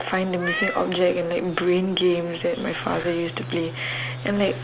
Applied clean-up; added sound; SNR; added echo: none; Meow; 10 dB; none.